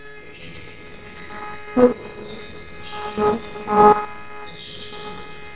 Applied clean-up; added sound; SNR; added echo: neural separator model SepFormer WHAMR!.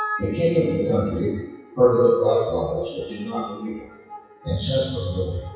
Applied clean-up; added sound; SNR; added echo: classical method WPE with log-MMSE.